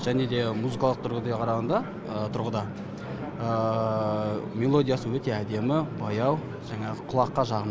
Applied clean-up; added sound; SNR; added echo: none; none; none; none.